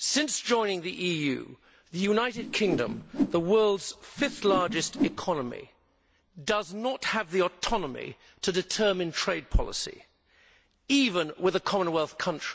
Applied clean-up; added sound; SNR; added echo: none; Whoosh, swoosh, swish; 4 dB; none.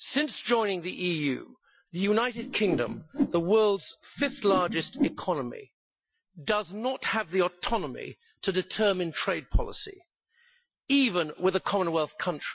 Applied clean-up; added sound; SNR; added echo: classical method Wiener filter.